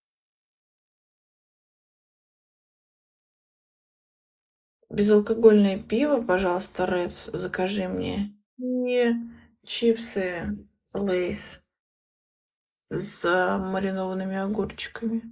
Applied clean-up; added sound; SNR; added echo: neural mask model Resemble Enhance denoiser.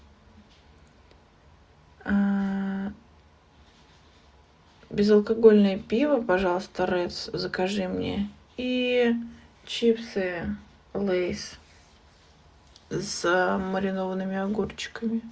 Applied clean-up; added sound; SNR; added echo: none; none; none; none.